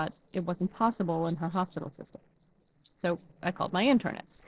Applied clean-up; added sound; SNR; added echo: neural separator model SepFormer DNS4.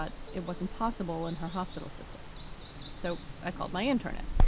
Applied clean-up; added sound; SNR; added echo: none; Water; -3 dB; none.